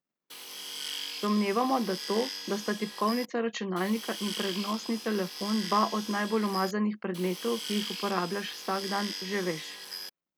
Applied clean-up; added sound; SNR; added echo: none; Tools; 9 dB; none.